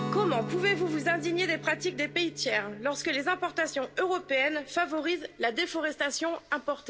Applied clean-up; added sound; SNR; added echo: none; Guitar; 12 dB; none.